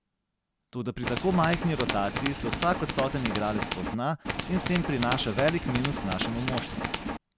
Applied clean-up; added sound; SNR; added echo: none; Tools; 0 dB; none.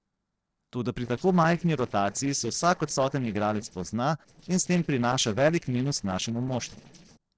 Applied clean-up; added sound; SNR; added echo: neural separator model SepFormer DNS4.